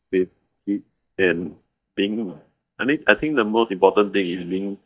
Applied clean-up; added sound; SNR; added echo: neural mask model DeepFilterNet 3.